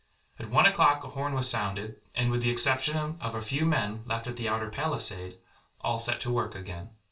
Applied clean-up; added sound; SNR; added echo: none; none; none; reverberation time 0.2 s.